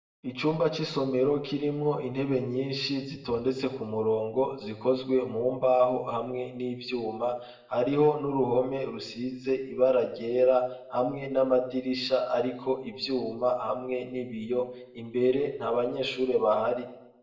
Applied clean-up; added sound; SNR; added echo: none; none; none; reverberation time 0.6 s.